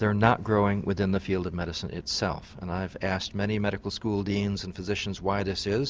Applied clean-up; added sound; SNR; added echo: none; none; none; none.